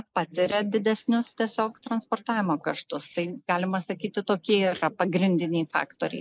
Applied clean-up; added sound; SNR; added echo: neural mask model Resemble Enhance denoiser.